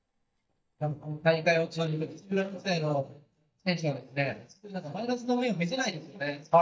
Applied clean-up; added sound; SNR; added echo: neural mask model DeepFilterNet 3.